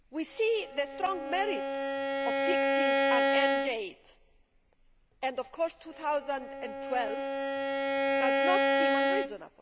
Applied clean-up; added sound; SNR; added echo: none; Bowed string instrument; -4 dB; none.